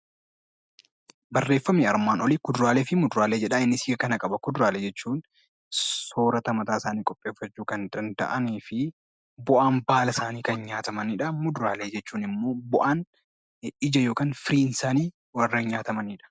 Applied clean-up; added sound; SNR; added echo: none; none; none; none.